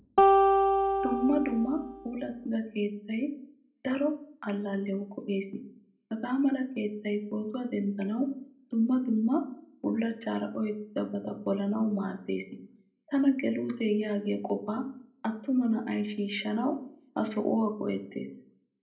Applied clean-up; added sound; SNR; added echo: none; Acoustic guitar; -5 dB; reverberation time 0.4 s.